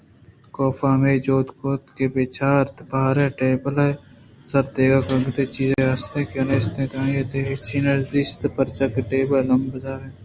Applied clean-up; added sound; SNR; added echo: none; none; none; none.